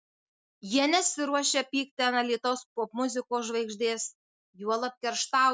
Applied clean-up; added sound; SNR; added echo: none; none; none; none.